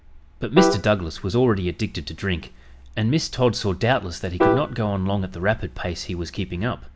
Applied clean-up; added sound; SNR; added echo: none; Piano; 4 dB; none.